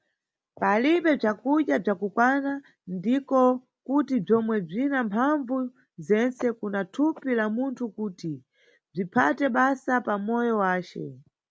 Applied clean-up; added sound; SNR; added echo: none; none; none; none.